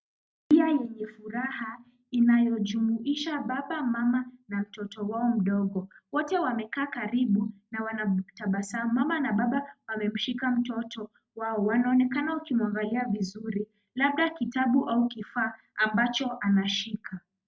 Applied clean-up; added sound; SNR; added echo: none; none; none; none.